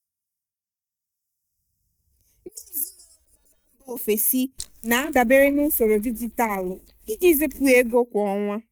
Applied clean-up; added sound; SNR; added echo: neural mask model DeepFilterNet 3.